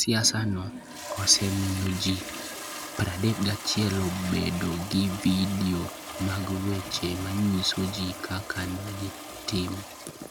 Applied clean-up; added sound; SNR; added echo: none; Toilet flush; 10 dB; none.